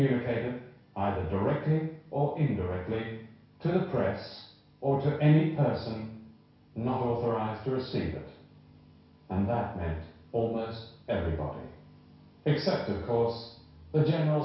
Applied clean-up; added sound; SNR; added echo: none; none; none; reverberation time 0.6 s.